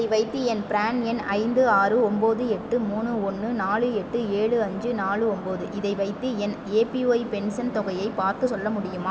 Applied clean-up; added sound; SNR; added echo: none; none; none; none.